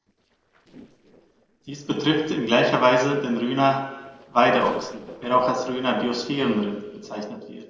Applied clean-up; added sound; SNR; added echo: neural separator model SepFormer DNS4.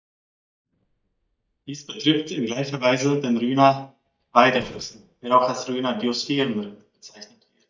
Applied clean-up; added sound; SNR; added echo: neural mask model DeepFilterNet 3.